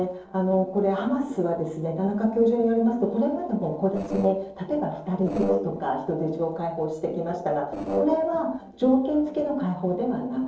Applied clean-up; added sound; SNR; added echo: neural separator model SepFormer DNS4.